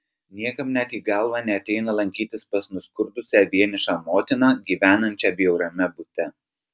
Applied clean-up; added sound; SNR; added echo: none; none; none; none.